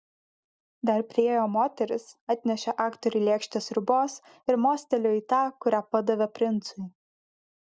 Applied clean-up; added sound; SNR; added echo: none; none; none; none.